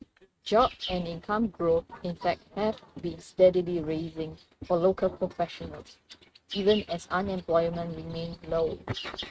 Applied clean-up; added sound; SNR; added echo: neural mask model RNNoise.